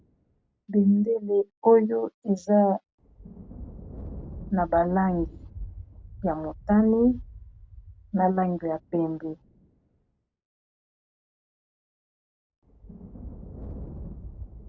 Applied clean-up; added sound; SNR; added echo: none; Thunder; 16 dB; none.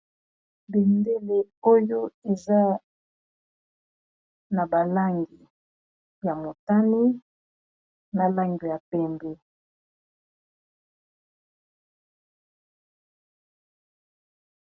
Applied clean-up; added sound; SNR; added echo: none; none; none; none.